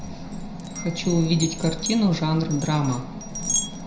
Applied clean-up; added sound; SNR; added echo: none; Glass; 8 dB; reverberation time 0.5 s.